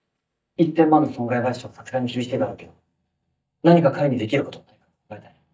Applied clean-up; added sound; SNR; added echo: neural mask model DeepFilterNet 3.